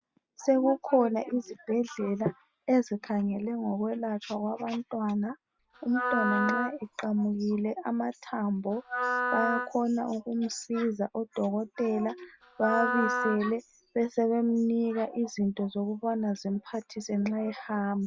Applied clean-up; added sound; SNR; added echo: none; Wind instrument, woodwind instrument; 4 dB; none.